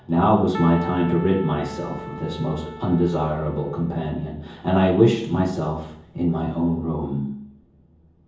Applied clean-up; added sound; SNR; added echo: none; Keyboard (musical); 13 dB; reverberation time 0.7 s.